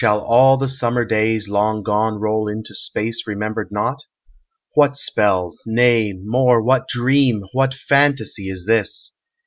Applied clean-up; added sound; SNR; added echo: none; none; none; none.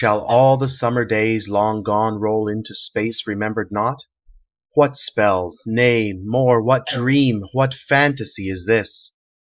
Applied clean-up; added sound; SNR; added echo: neural mask model Resemble Enhance denoiser.